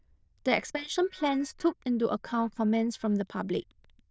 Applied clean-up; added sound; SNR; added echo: neural diffusion model UNIVERSE++.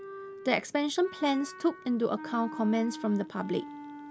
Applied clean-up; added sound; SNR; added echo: none; Wind instrument, woodwind instrument; 13 dB; none.